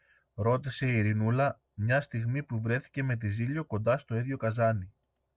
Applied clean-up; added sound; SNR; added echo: none; none; none; none.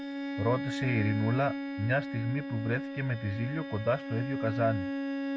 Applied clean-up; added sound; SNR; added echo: none; Bowed string instrument; 4 dB; none.